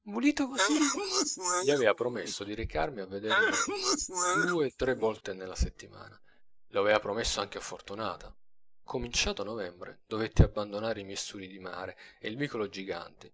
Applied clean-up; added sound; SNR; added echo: neural mask model Resemble Enhance denoiser.